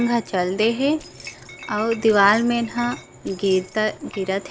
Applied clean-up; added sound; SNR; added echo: none; Chatter / Chink, clink + Keys jangling; 19 dB; none.